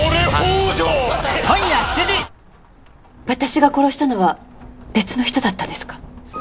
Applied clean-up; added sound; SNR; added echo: none; Rain / Thunderstorm; 19 dB; none.